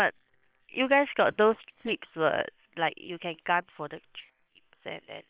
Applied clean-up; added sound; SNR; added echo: neural separator model SepFormer WHAM!.